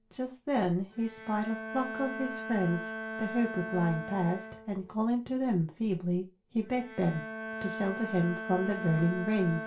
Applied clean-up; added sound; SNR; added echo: none; Bowed string instrument; 9 dB; reverberation time 0.3 s.